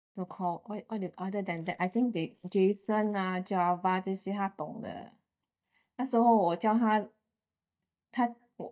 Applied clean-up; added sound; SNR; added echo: neural mask model DeepFilterNet 3.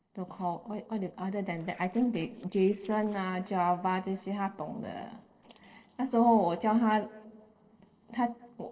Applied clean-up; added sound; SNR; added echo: neural separator model SepFormer DNS4.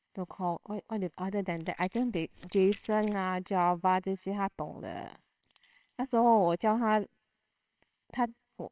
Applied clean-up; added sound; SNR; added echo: neural separator model SepFormer WHAMR!.